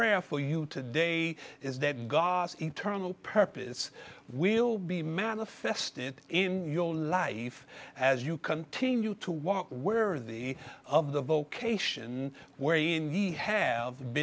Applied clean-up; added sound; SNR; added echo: none; none; none; none.